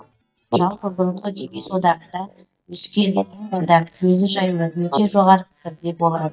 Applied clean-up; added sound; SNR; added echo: neural mask model DeepFilterNet 3.